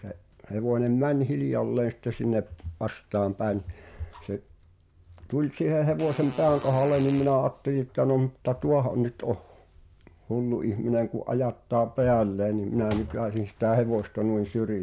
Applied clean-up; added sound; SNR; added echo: none; Fart; 16 dB; none.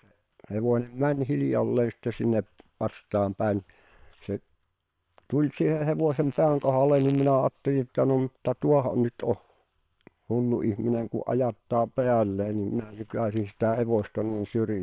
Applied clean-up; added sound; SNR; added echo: neural separator model SepFormer WHAM!.